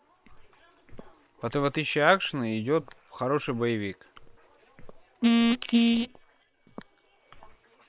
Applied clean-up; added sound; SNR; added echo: neural separator model SepFormer WHAM!.